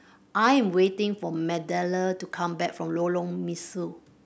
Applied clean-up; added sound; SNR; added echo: none; none; none; none.